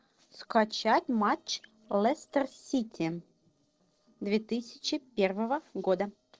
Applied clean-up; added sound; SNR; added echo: neural separator model SepFormer DNS4.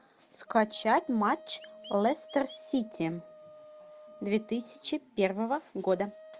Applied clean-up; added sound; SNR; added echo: none; Wind instrument, woodwind instrument + Chirp, tweet; 20 dB; none.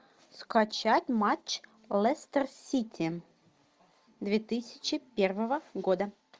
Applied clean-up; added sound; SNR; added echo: none; none; none; none.